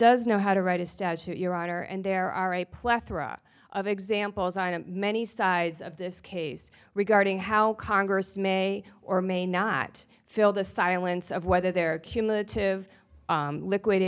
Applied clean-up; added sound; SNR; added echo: none; none; none; none.